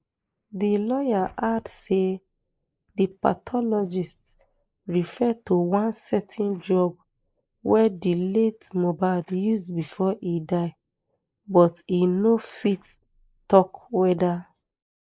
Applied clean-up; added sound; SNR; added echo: neural mask model Resemble Enhance denoiser.